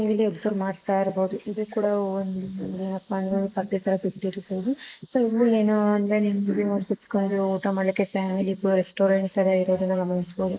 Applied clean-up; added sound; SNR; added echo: neural mask model Resemble Enhance denoiser.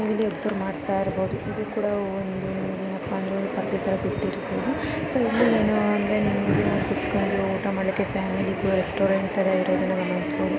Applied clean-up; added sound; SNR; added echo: none; none; none; none.